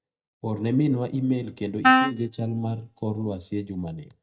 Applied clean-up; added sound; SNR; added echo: neural mask model DeepFilterNet 3.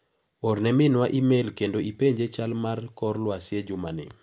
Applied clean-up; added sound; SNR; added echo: none; none; none; none.